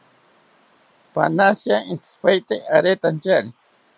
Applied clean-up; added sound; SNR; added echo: none; none; none; none.